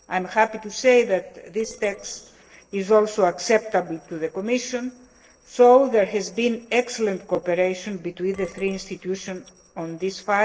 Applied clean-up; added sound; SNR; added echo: neural separator model SepFormer DNS4.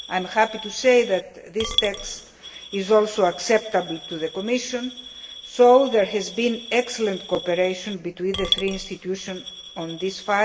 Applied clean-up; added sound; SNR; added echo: none; Coin (dropping) / Glass; 12 dB; reverberation time 0.7 s.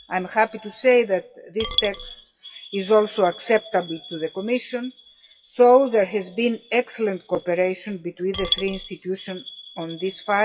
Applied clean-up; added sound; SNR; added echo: classical method WPE with log-MMSE.